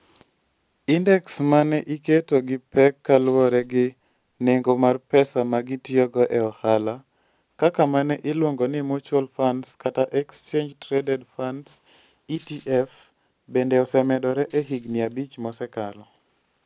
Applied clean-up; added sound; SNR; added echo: none; Tambourine; 16 dB; none.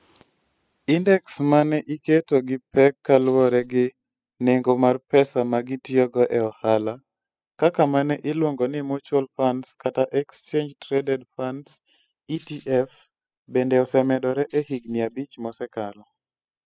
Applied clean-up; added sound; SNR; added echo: classical method spectral subtraction.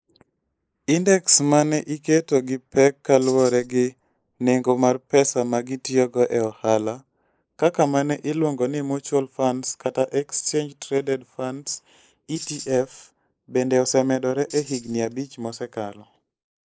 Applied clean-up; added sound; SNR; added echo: neural mask model Resemble Enhance denoiser.